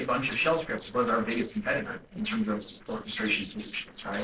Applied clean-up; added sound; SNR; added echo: neural separator model SepFormer DNS4.